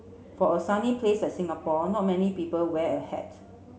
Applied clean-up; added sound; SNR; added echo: none; none; none; none.